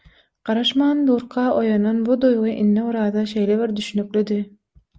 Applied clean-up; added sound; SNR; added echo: none; none; none; none.